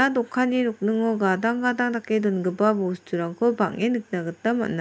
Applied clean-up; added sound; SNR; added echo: none; none; none; none.